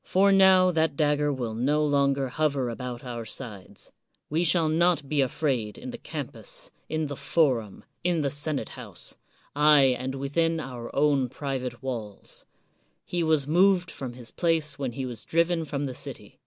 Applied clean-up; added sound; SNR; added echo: none; none; none; none.